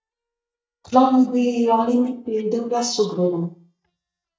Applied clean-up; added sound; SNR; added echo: neural mask model DeepFilterNet 3.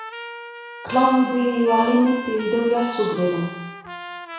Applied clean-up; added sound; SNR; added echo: none; Trumpet; 12 dB; reverberation time 1.1 s.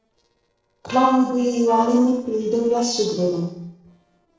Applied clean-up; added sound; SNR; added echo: neural separator model SepFormer DNS4.